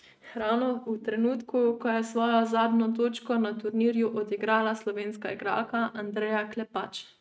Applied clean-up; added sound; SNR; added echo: neural mask model RNNoise.